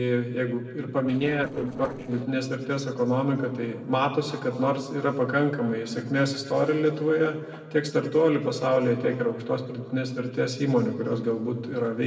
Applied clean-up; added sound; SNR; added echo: neural separator model SepFormer DNS4.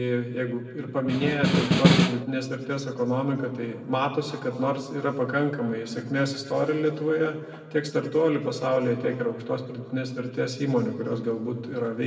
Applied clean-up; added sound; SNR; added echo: none; Snare drum; -5 dB; reverberation time 1.7 s.